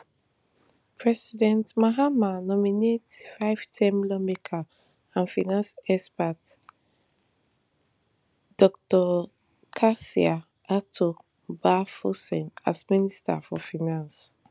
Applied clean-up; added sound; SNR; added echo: none; none; none; none.